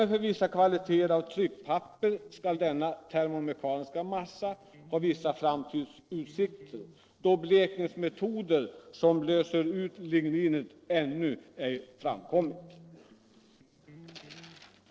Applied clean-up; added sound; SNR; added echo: neural separator model SepFormer DNS4.